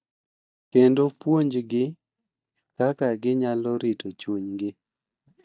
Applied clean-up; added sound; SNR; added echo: neural mask model DeepFilterNet 3.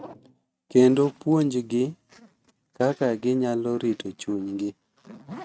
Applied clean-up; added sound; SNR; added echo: neural mask model RNNoise.